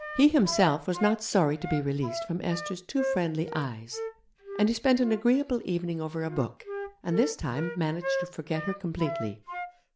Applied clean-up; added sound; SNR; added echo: none; Wind instrument, woodwind instrument; 9 dB; none.